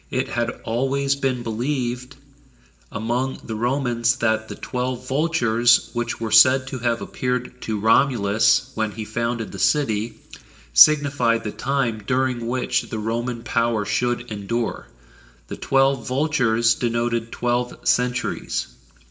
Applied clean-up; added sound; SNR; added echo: none; none; none; reverberation time 0.6 s.